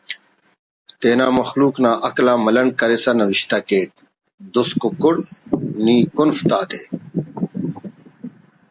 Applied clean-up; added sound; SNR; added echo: none; none; none; none.